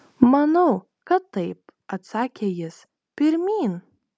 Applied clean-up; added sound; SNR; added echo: none; none; none; none.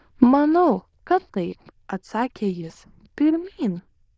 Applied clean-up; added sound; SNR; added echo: neural diffusion model UNIVERSE++.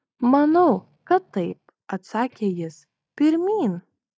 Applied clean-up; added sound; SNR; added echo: neural mask model DeepFilterNet 3.